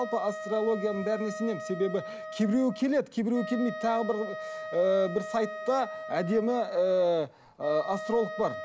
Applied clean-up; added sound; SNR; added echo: none; Wind instrument, woodwind instrument; 10 dB; none.